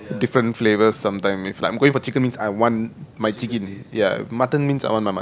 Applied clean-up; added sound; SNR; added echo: none; none; none; none.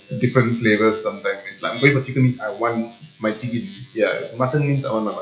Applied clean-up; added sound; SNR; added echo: classical method WPE with log-MMSE.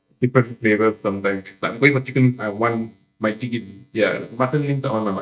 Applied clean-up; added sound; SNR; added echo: neural mask model DeepFilterNet 3.